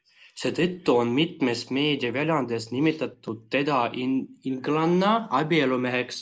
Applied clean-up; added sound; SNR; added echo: none; none; none; none.